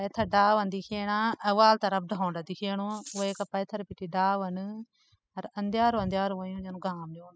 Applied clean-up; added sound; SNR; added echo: classical method spectral subtraction.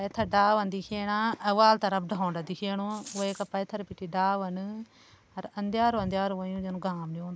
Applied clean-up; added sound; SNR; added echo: none; Rattle; 17 dB; none.